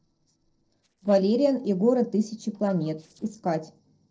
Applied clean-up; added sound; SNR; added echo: neural separator model SepFormer DNS4.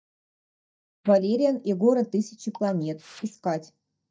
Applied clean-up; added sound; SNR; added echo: neural mask model DeepFilterNet 3.